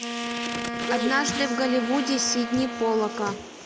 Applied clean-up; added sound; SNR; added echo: none; Wind instrument, woodwind instrument + Fire; 5 dB; none.